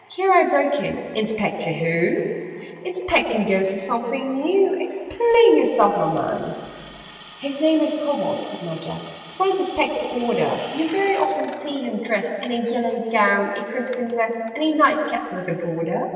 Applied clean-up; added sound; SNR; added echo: none; Drill; 19 dB; reverberation time 2.5 s.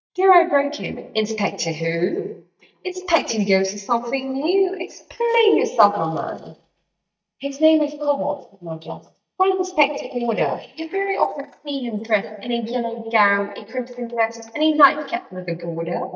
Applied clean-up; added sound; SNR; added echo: neural mask model DeepFilterNet 3.